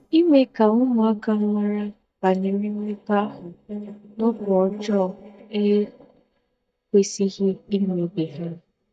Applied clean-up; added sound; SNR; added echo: neural mask model DeepFilterNet 3.